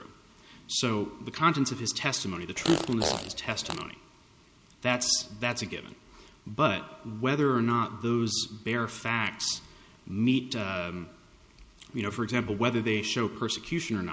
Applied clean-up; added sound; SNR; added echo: none; Fart; 3 dB; none.